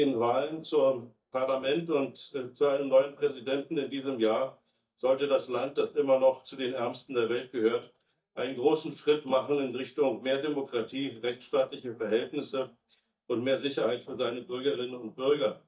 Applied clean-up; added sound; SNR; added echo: neural mask model DeepFilterNet 3.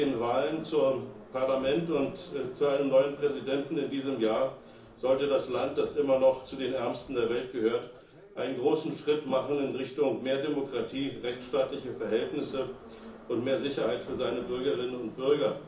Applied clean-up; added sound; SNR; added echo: none; Subway, metro, underground; 19 dB; reverberation time 0.7 s.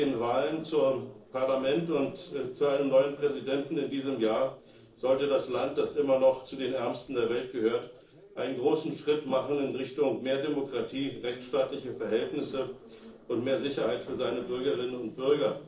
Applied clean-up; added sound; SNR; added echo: neural separator model SepFormer DNS4.